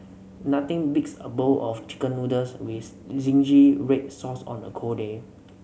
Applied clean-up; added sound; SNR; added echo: none; none; none; none.